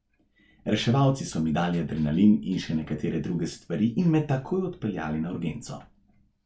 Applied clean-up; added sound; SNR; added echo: none; none; none; none.